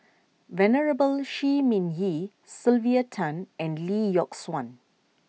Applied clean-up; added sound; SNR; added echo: none; none; none; none.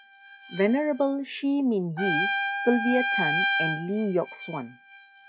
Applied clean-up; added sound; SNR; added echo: classical method log-MMSE.